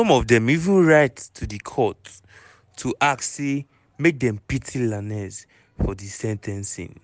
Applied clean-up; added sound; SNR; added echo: none; none; none; none.